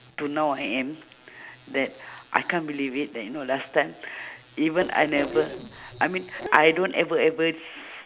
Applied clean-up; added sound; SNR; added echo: none; none; none; none.